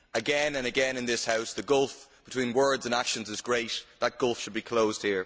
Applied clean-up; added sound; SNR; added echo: none; Crushing; 20 dB; none.